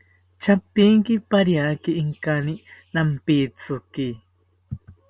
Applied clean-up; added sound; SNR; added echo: none; none; none; none.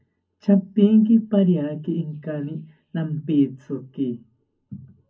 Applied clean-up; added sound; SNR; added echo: none; none; none; reverberation time 0.4 s.